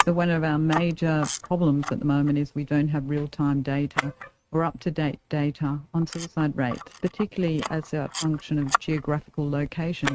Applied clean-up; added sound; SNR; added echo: neural mask model RNNoise.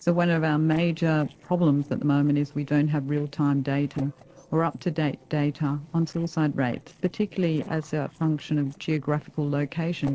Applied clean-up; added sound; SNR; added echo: neural separator model SepFormer DNS4.